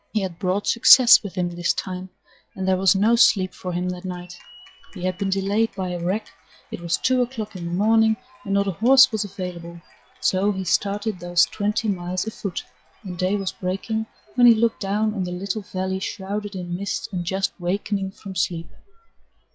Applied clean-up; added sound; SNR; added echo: classical method log-MMSE.